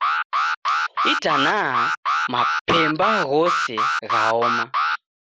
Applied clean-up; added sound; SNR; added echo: neural mask model Resemble Enhance denoiser.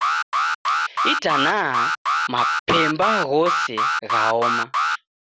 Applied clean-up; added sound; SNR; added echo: none; Alarm; -2 dB; none.